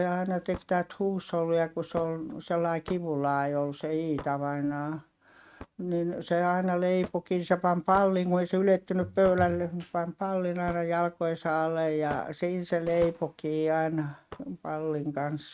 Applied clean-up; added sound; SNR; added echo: neural mask model RNNoise.